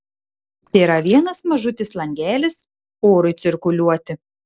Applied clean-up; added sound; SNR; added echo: neural separator model SepFormer DNS4.